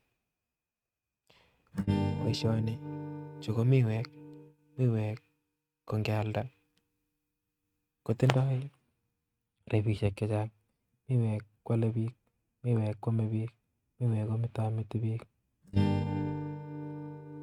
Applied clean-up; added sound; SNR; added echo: neural mask model RNNoise.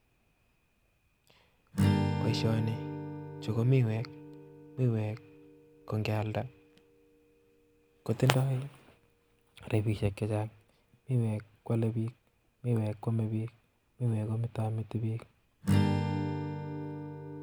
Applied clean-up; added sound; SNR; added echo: none; Strum; 4 dB; none.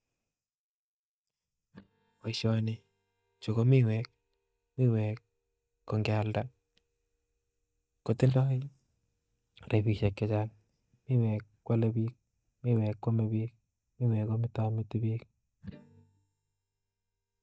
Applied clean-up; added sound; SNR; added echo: neural mask model DeepFilterNet 3.